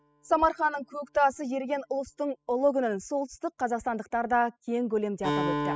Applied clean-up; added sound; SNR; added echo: classical method spectral subtraction.